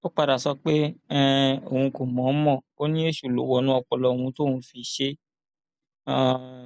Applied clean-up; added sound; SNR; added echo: none; none; none; none.